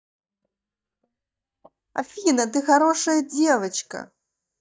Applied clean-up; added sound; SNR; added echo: neural mask model DeepFilterNet 3.